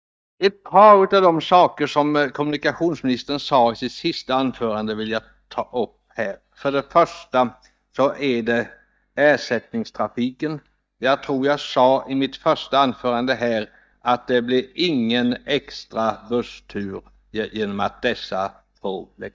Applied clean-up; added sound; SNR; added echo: neural mask model DeepFilterNet 3.